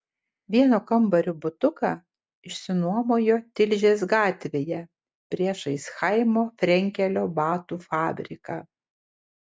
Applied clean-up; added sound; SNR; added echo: none; none; none; none.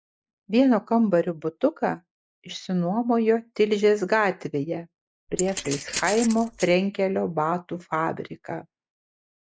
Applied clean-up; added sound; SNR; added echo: neural mask model Resemble Enhance denoiser.